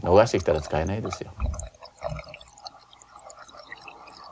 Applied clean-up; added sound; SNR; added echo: none; Water tap, faucet; 10 dB; none.